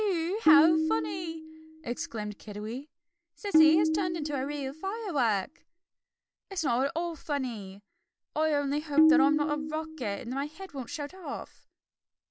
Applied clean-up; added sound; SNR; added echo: none; Tabla; -4 dB; none.